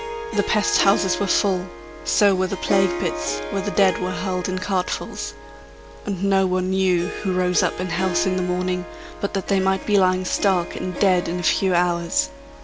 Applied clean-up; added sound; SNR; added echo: none; Harp; 9 dB; none.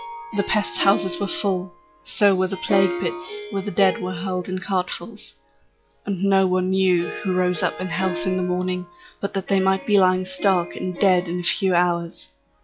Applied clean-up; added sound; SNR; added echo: classical method log-MMSE.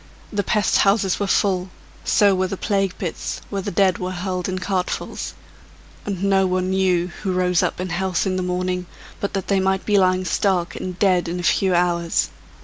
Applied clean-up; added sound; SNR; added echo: none; none; none; none.